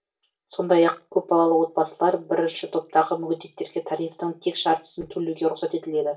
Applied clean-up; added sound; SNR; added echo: none; none; none; reverberation time 0.2 s.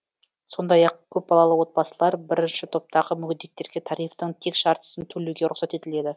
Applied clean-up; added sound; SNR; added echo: none; none; none; none.